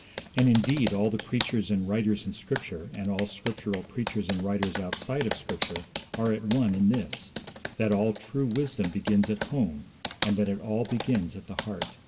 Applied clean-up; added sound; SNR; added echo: none; Computer keyboard; 4 dB; reverberation time 1.3 s.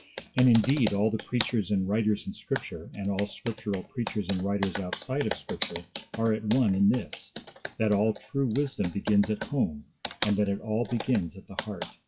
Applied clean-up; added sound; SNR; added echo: classical method WPE with log-MMSE.